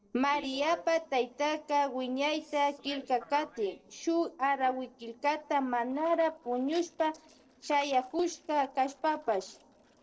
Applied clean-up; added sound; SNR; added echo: neural separator model SepFormer DNS4.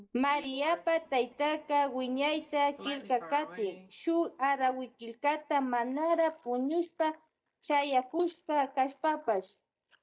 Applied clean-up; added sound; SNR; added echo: neural mask model DeepFilterNet 3.